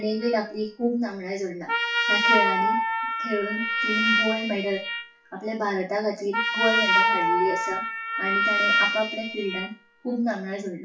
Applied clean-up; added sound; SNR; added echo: classical method WPE with log-MMSE.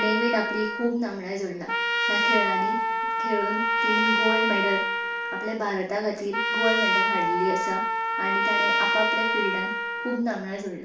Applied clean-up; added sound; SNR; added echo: none; Trumpet; -3 dB; reverberation time 0.3 s.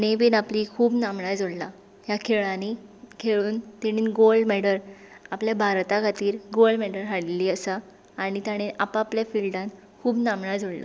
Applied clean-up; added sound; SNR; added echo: none; none; none; none.